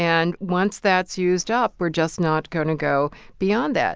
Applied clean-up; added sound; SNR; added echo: none; none; none; none.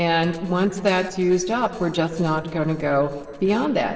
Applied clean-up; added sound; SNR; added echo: neural separator model SepFormer DNS4.